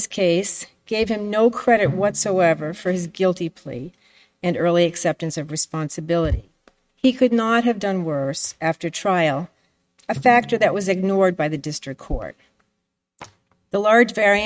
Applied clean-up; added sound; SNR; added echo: neural mask model RNNoise.